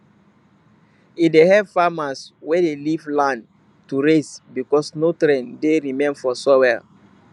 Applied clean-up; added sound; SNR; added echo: none; none; none; none.